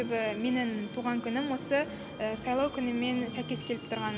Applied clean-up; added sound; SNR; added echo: none; none; none; none.